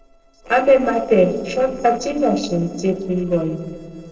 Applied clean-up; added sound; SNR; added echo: neural separator model SepFormer DNS4.